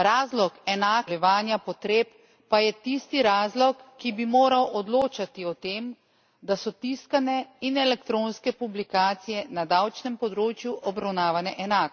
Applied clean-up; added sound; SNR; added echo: none; none; none; none.